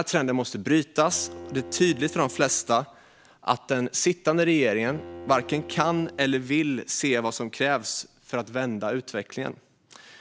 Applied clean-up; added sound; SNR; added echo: none; Bowed string instrument; 19 dB; none.